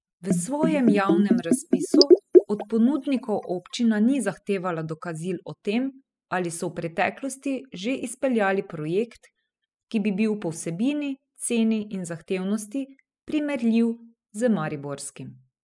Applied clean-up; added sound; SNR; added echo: classical method spectral subtraction.